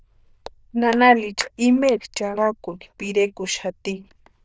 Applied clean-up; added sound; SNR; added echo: neural diffusion model UNIVERSE++.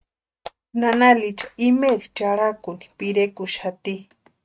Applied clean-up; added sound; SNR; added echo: neural mask model RNNoise.